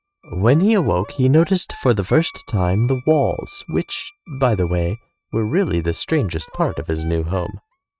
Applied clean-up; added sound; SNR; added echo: neural mask model RNNoise.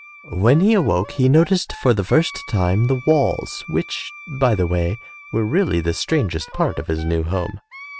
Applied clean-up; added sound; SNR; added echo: none; Wind instrument, woodwind instrument; 19 dB; none.